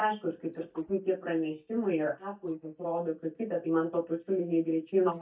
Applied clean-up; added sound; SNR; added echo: neural mask model DeepFilterNet 3.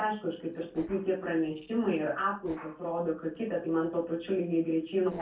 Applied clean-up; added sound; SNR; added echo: neural separator model SepFormer DNS4.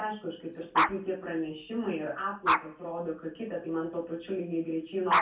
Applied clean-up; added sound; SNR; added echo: none; Dog; 0 dB; reverberation time 0.3 s.